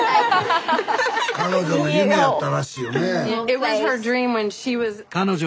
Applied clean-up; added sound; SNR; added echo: none; none; none; none.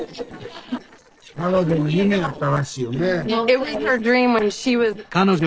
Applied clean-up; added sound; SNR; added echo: neural separator model SepFormer DNS4.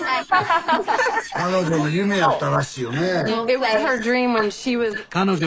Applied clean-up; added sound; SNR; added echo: neural mask model Resemble Enhance denoiser.